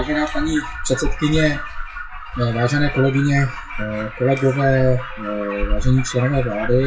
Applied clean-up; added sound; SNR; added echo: classical method WPE with log-MMSE.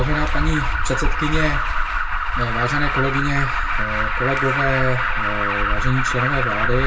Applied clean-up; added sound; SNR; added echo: none; Alarm; -4 dB; reverberation time 0.2 s.